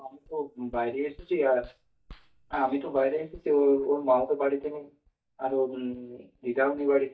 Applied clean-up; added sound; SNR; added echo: neural mask model DeepFilterNet 3.